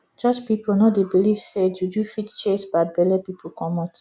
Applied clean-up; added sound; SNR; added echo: none; none; none; none.